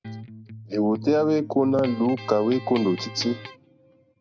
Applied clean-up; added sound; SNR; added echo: none; Electric guitar; 14 dB; none.